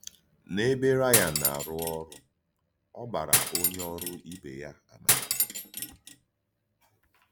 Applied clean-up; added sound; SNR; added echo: none; Cutlery, silverware; -3 dB; none.